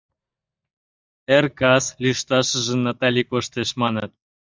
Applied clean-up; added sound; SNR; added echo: neural mask model DeepFilterNet 3.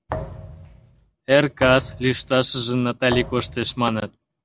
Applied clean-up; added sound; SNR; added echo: none; Thump, thud; 13 dB; none.